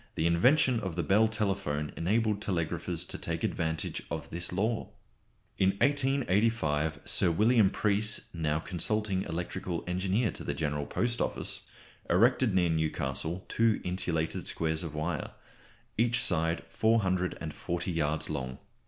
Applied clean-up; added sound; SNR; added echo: none; none; none; none.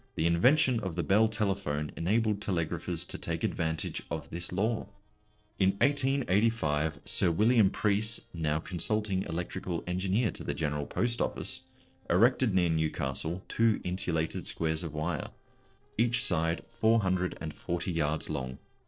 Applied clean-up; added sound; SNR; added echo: neural separator model SepFormer DNS4.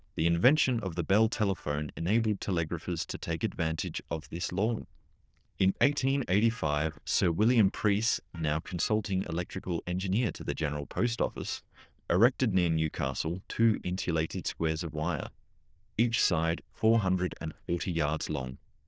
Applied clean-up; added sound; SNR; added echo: neural diffusion model UNIVERSE++.